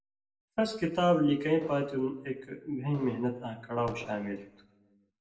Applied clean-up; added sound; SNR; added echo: none; Explosion; 20 dB; reverberation time 0.6 s.